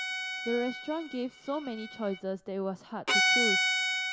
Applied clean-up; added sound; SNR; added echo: none; Bowed string instrument; -4 dB; none.